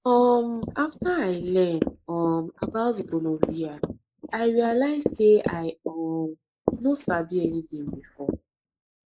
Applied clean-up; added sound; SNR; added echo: neural mask model Resemble Enhance denoiser.